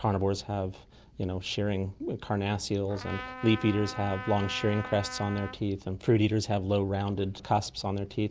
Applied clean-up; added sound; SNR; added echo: none; Trumpet; 12 dB; none.